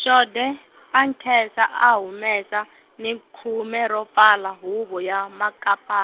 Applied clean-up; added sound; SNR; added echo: none; none; none; none.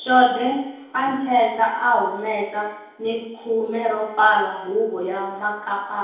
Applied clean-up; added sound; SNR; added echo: none; none; none; reverberation time 2.2 s.